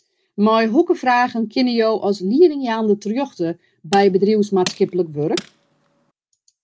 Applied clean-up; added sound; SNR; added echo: none; Tools; 16 dB; none.